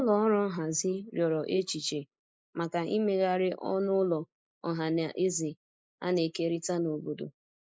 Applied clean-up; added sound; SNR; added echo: neural mask model Resemble Enhance denoiser.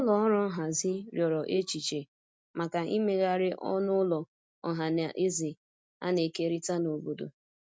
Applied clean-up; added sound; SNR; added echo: none; none; none; none.